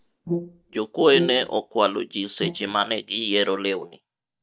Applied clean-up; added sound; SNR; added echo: neural mask model DeepFilterNet 3.